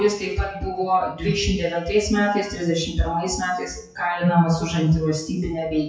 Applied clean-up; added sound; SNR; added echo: classical method WPE with log-MMSE.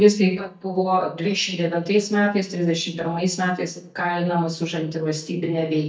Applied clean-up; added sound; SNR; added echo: neural mask model DeepFilterNet 3.